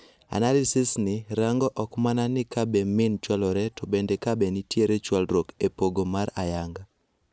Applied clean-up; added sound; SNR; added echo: none; none; none; none.